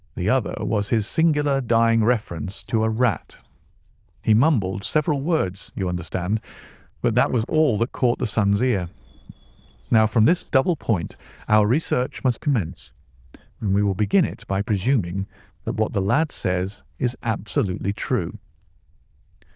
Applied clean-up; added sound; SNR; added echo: neural diffusion model UNIVERSE++.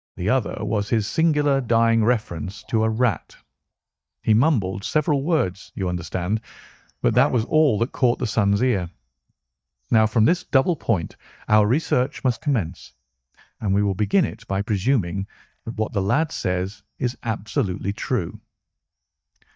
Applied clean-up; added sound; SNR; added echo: neural mask model DeepFilterNet 3.